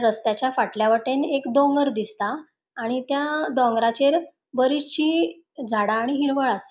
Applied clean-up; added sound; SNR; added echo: none; none; none; none.